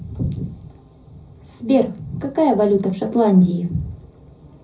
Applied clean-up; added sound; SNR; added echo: none; none; none; reverberation time 0.4 s.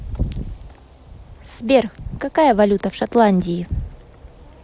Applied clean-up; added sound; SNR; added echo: none; none; none; none.